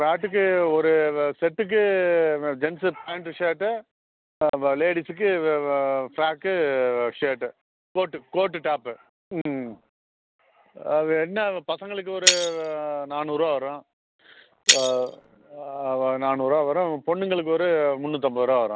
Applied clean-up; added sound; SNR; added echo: none; Shatter; 3 dB; none.